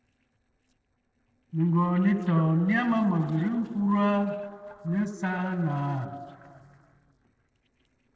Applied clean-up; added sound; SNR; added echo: neural separator model SepFormer DNS4.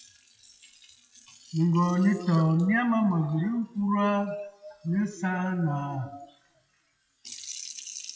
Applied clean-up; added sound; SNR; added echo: classical method WPE with log-MMSE.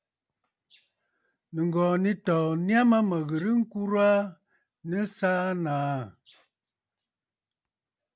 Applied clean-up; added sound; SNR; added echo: none; none; none; none.